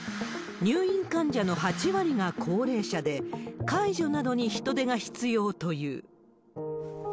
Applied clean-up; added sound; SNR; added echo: none; none; none; none.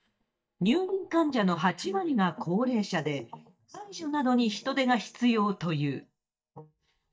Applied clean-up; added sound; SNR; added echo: neural mask model DeepFilterNet 3.